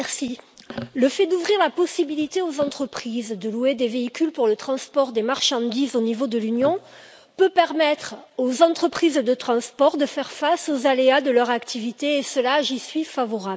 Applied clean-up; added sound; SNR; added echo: none; none; none; none.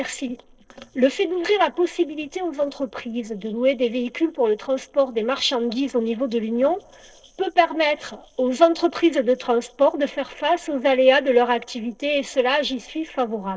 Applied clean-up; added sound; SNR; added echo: neural separator model SepFormer DNS4.